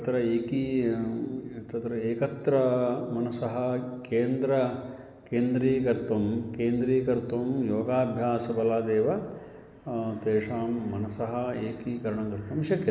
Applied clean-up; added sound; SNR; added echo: none; none; none; none.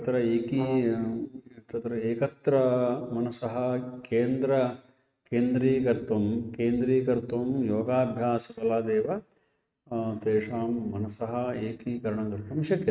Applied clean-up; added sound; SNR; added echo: neural mask model RNNoise.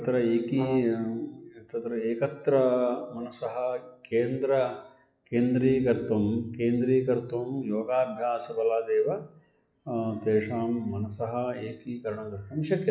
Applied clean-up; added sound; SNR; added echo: classical method log-MMSE.